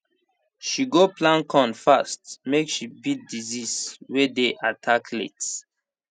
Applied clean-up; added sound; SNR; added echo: none; none; none; none.